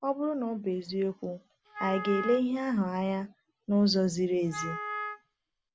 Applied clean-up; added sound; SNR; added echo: none; Wind instrument, woodwind instrument; 9 dB; none.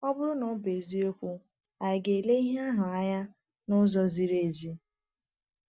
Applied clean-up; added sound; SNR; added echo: neural mask model DeepFilterNet 3.